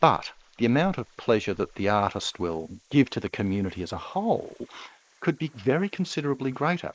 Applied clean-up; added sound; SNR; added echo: neural mask model Resemble Enhance denoiser.